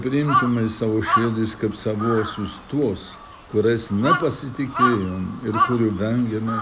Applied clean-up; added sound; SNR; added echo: none; Crow; 4 dB; none.